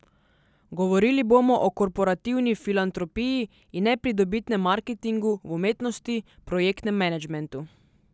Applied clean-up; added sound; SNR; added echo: none; none; none; none.